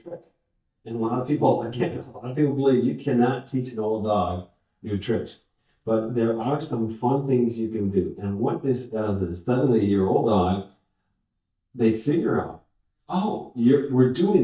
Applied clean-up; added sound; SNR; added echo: neural mask model DeepFilterNet 3.